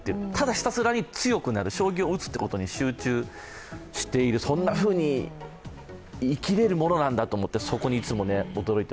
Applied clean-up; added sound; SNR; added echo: none; none; none; none.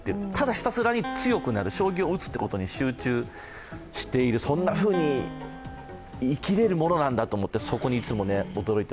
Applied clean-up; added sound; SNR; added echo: none; Acoustic guitar; 15 dB; none.